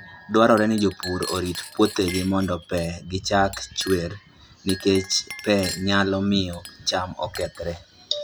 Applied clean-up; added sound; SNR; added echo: none; Chink, clink; 16 dB; none.